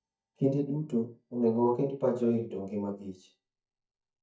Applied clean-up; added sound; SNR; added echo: neural mask model DeepFilterNet 3.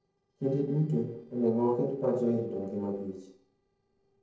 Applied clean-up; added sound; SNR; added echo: neural separator model SepFormer DNS4.